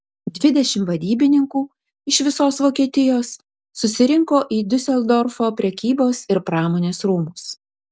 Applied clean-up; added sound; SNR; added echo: none; none; none; none.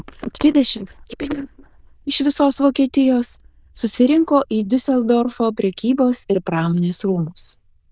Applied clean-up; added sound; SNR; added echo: neural diffusion model UNIVERSE++.